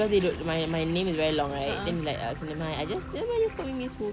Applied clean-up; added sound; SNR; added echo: none; Organ + Toilet flush; 13 dB; none.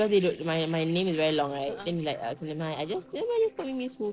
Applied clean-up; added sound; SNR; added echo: neural separator model SepFormer DNS4.